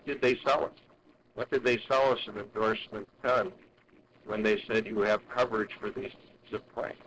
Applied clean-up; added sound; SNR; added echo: neural separator model SepFormer DNS4.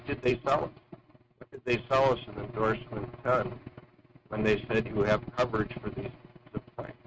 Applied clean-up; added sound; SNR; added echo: neural mask model RNNoise.